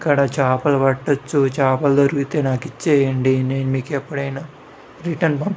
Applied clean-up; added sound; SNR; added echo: none; none; none; none.